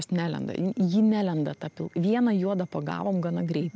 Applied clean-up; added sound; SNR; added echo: none; none; none; none.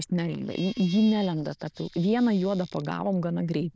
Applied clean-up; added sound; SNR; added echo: neural diffusion model UNIVERSE++.